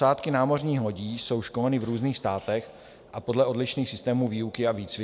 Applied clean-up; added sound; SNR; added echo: none; none; none; none.